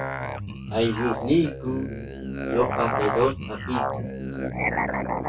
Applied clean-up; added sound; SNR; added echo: none; Musical instrument; 1 dB; reverberation time 0.2 s.